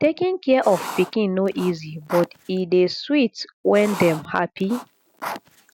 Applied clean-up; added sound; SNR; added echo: none; Writing; 13 dB; none.